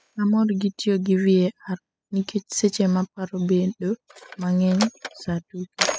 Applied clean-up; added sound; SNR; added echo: classical method spectral subtraction.